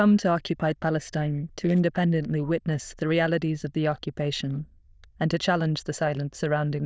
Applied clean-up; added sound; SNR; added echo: neural diffusion model UNIVERSE++.